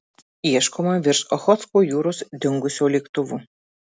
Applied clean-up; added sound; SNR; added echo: none; none; none; none.